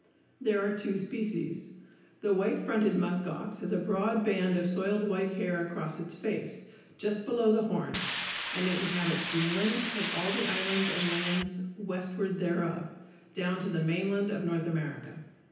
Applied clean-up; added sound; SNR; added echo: none; Hiss; 3 dB; reverberation time 0.9 s.